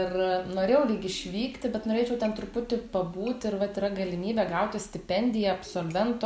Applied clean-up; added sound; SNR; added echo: none; none; none; none.